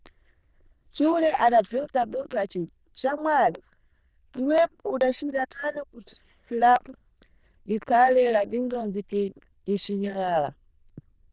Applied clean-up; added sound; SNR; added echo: neural diffusion model UNIVERSE++.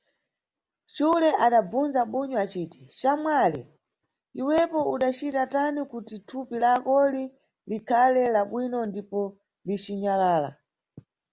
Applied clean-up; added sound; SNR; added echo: none; none; none; none.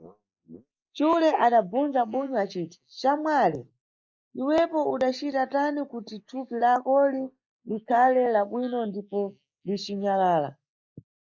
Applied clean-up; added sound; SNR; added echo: neural mask model Resemble Enhance denoiser.